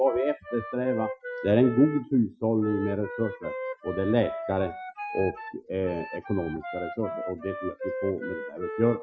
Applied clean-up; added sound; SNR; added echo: classical method Wiener filter.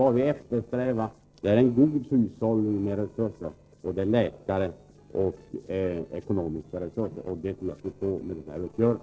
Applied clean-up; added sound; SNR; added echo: neural separator model SepFormer DNS4.